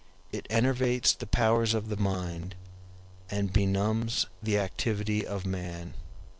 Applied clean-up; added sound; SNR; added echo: none; Tabla; 17 dB; none.